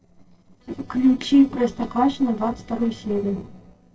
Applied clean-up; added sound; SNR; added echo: neural separator model SepFormer DNS4.